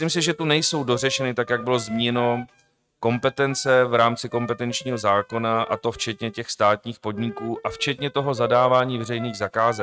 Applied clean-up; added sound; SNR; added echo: neural mask model RNNoise.